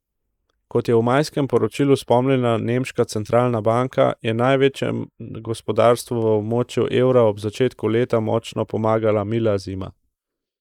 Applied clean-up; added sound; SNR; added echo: neural mask model Resemble Enhance denoiser.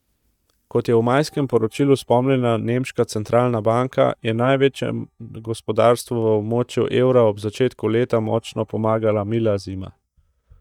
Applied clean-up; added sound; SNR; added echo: neural mask model DeepFilterNet 3.